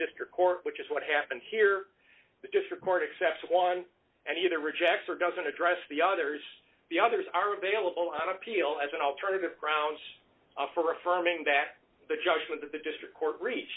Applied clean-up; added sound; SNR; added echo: none; none; none; none.